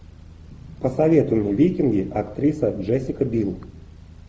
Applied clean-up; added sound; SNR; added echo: none; Sliding door; 20 dB; none.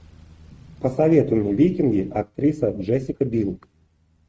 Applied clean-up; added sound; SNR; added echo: neural mask model RNNoise.